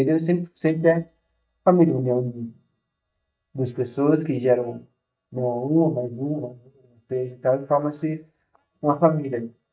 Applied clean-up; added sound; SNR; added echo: neural mask model DeepFilterNet 3.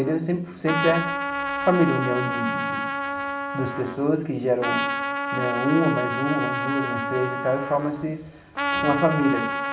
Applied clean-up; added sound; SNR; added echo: none; Trumpet; 3 dB; reverberation time 0.9 s.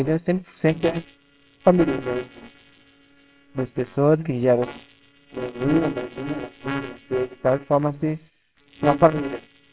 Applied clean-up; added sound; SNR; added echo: neural separator model SepFormer WHAMR!.